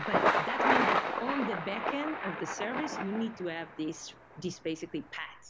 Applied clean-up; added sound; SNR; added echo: none; Thunder; -4 dB; none.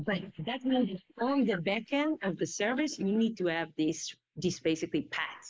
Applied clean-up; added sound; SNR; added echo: neural mask model Resemble Enhance denoiser.